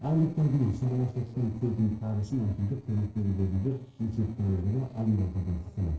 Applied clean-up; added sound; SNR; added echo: neural separator model SepFormer DNS4.